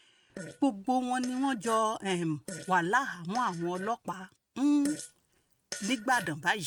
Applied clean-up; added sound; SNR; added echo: neural mask model RNNoise.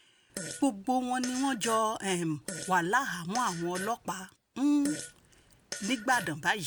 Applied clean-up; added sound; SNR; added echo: none; Fart; 12 dB; none.